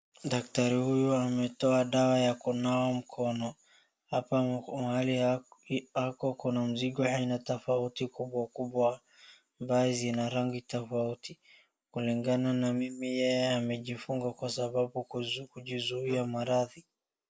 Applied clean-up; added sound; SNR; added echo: neural mask model Resemble Enhance denoiser.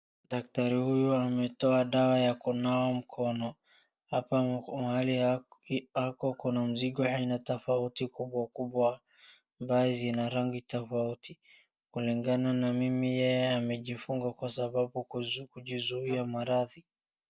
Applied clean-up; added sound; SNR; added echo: neural mask model DeepFilterNet 3.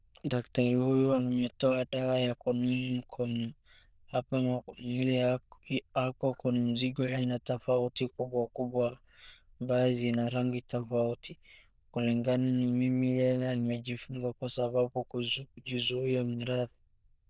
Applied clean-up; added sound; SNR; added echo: neural diffusion model UNIVERSE++.